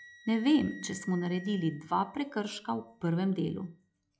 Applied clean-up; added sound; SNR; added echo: classical method log-MMSE.